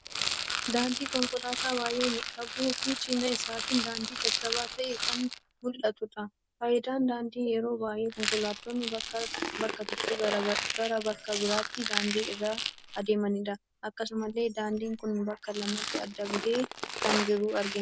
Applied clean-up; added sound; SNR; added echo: none; Rattle; 4 dB; none.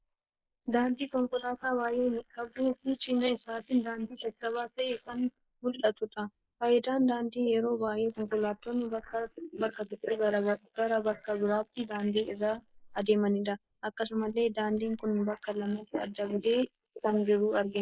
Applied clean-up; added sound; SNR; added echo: neural mask model Resemble Enhance denoiser.